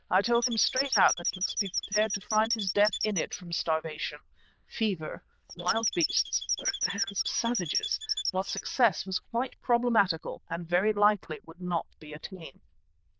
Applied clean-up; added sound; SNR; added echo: neural diffusion model UNIVERSE++.